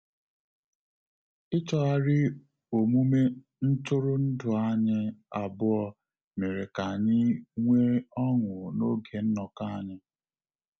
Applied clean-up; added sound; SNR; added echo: none; none; none; none.